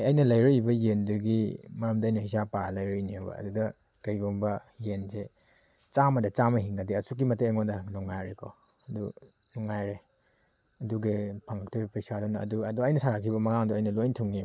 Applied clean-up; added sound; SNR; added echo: none; none; none; none.